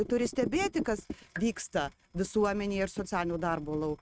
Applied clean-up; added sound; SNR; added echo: neural mask model RNNoise.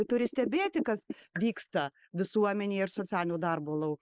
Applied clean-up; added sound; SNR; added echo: neural mask model Resemble Enhance denoiser.